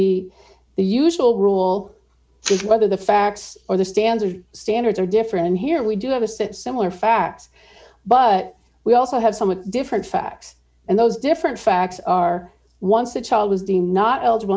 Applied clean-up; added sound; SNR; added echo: none; none; none; none.